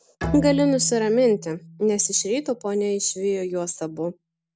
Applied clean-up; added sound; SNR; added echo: none; Bowed string instrument; 12 dB; none.